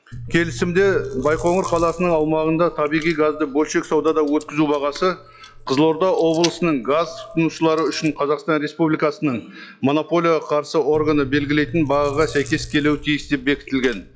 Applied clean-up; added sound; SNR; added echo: classical method log-MMSE.